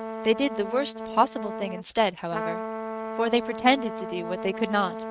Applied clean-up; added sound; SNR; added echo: neural mask model RNNoise.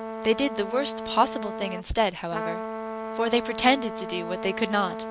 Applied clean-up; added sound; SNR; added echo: none; Trumpet; 7 dB; none.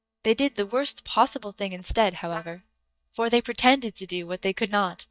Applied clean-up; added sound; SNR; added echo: neural mask model DeepFilterNet 3.